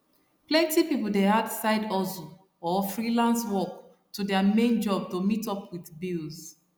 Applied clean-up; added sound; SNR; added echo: none; none; none; none.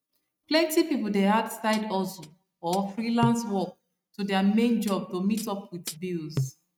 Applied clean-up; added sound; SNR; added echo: neural mask model RNNoise.